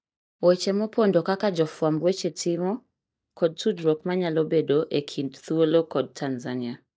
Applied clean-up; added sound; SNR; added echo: neural mask model DeepFilterNet 3.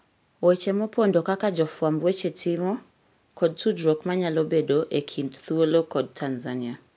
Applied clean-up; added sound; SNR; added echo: none; none; none; none.